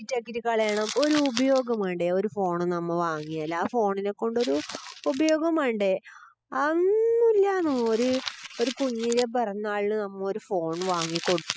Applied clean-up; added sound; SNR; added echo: classical method spectral subtraction.